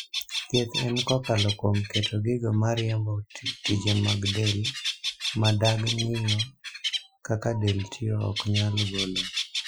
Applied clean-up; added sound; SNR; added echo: classical method Wiener filter.